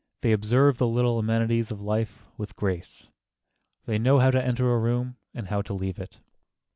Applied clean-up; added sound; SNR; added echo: none; none; none; none.